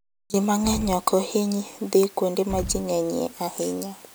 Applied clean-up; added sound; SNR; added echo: none; Explosion; 13 dB; none.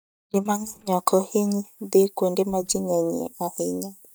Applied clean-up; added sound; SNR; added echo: neural mask model DeepFilterNet 3.